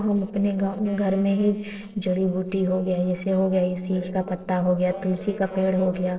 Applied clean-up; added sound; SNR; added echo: neural separator model SepFormer DNS4.